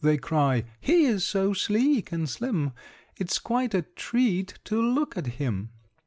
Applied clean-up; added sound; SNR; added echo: none; none; none; none.